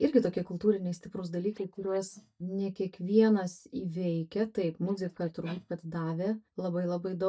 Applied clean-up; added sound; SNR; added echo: neural mask model DeepFilterNet 3.